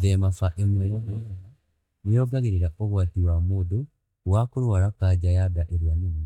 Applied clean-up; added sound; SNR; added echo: neural mask model DeepFilterNet 3.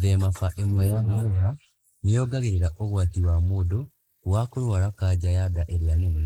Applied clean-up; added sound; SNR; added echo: neural mask model Resemble Enhance denoiser.